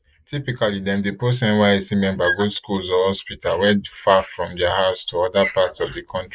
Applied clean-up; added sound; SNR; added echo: neural mask model Resemble Enhance denoiser.